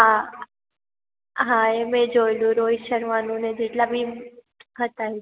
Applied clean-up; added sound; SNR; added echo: none; none; none; none.